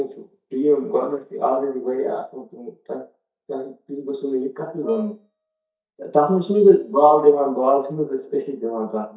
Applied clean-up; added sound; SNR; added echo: neural mask model DeepFilterNet 3.